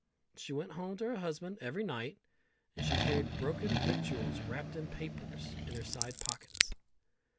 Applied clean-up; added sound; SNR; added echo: none; Scissors + Accelerating, revving, vroom; -4 dB; none.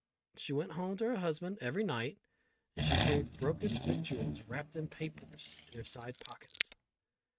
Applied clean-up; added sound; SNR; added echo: neural mask model RNNoise.